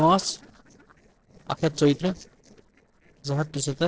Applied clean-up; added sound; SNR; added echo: neural separator model SepFormer DNS4.